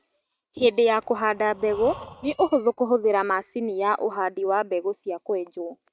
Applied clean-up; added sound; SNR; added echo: neural mask model RNNoise.